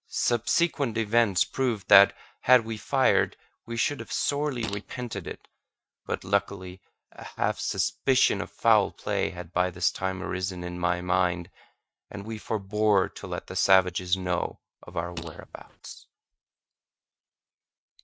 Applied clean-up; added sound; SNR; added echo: neural mask model RNNoise.